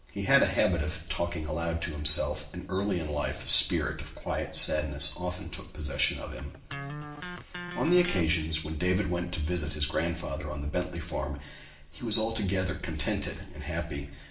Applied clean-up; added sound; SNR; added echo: none; Electric guitar; 10 dB; reverberation time 0.7 s.